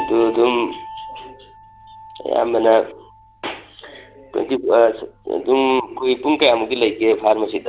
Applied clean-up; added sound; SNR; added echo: none; Piano; 20 dB; none.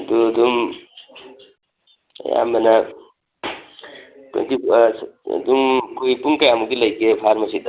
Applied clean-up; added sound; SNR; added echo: none; none; none; none.